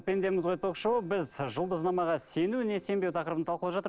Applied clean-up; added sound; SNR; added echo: neural separator model SepFormer DNS4.